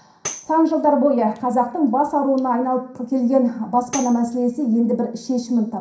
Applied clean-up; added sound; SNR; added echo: none; Tambourine; 17 dB; reverberation time 0.5 s.